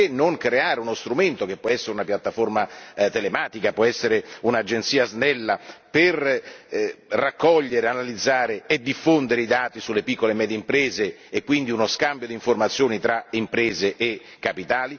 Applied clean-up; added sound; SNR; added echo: none; none; none; none.